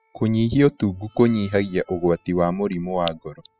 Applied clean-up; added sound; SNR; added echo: classical method spectral subtraction.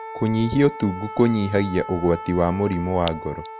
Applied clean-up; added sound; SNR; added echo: none; Wind instrument, woodwind instrument; 13 dB; none.